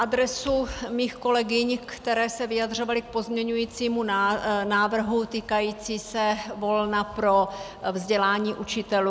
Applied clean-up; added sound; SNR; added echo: none; none; none; none.